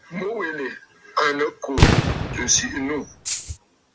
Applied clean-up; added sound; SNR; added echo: none; Rattle (instrument) + Fireworks; -5 dB; none.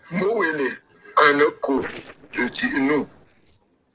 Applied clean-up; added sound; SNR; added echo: neural separator model SepFormer DNS4.